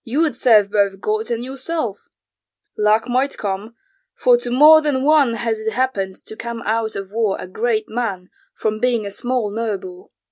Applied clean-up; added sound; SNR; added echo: none; none; none; none.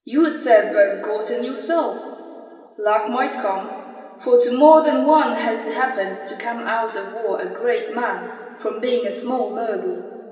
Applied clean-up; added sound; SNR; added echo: none; none; none; reverberation time 2.4 s.